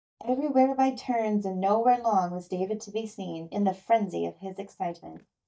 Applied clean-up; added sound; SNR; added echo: neural mask model DeepFilterNet 3.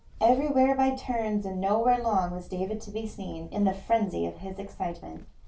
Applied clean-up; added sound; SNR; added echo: none; Livestock, farm animals, working animals; 15 dB; reverberation time 0.3 s.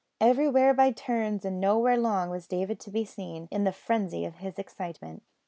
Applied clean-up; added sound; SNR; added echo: none; none; none; none.